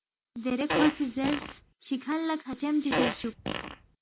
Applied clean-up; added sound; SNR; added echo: none; Fart; 1 dB; none.